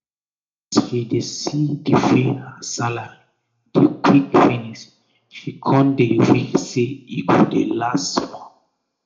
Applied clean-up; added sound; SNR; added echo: none; none; none; reverberation time 0.4 s.